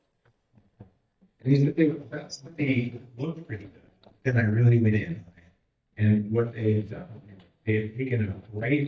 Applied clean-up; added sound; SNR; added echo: neural mask model DeepFilterNet 3.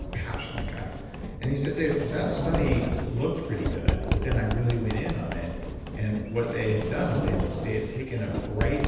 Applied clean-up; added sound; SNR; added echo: none; Sliding door; 1 dB; reverberation time 1.1 s.